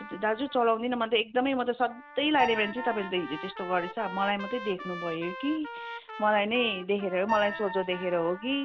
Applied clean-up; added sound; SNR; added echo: none; Trumpet + Piano; 11 dB; none.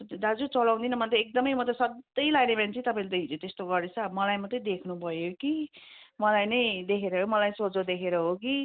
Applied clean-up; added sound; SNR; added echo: none; none; none; none.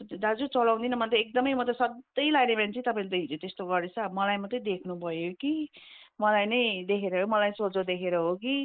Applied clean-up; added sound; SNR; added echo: neural mask model Resemble Enhance denoiser.